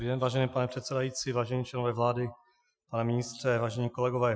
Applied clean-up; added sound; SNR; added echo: classical method Wiener filter.